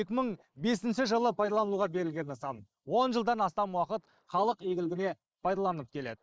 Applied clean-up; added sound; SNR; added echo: neural mask model Resemble Enhance denoiser.